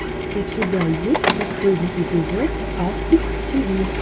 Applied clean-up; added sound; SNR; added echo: none; Printer; 2 dB; none.